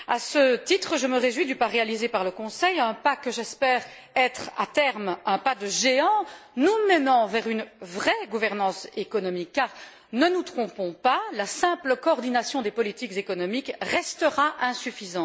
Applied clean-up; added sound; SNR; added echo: none; none; none; none.